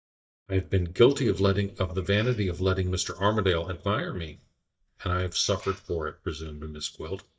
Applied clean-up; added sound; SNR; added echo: neural mask model DeepFilterNet 3.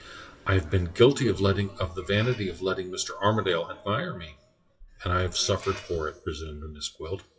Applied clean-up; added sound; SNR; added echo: classical method WPE with log-MMSE.